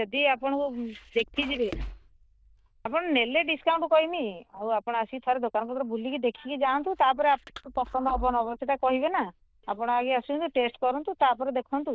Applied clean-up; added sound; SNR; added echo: neural diffusion model UNIVERSE++.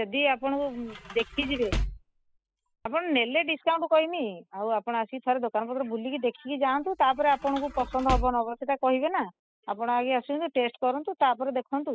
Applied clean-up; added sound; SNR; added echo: classical method spectral subtraction.